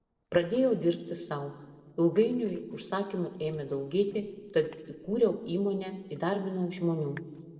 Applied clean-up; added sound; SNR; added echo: neural separator model SepFormer DNS4.